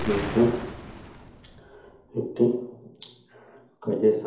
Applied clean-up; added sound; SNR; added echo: none; Explosion; 11 dB; reverberation time 2.2 s.